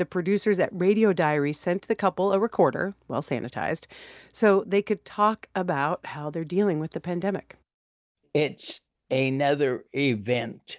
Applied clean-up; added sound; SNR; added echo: none; none; none; none.